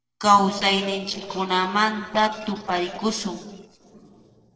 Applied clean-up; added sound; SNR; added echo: neural separator model SepFormer DNS4.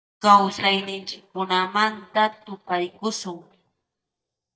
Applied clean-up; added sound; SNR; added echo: neural mask model DeepFilterNet 3.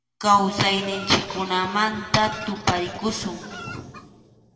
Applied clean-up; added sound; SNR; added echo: none; Chicken, rooster; 18 dB; reverberation time 2.2 s.